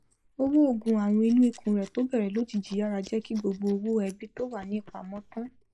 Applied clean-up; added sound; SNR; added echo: neural mask model Resemble Enhance denoiser.